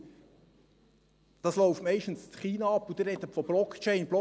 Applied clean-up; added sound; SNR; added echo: none; none; none; none.